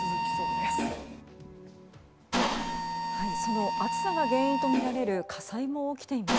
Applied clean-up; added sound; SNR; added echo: none; Mechanisms; -1 dB; none.